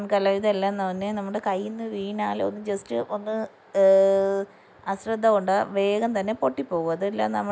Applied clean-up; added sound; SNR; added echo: none; none; none; none.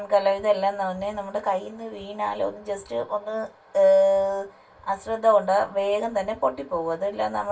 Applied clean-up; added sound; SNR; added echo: none; none; none; reverberation time 0.2 s.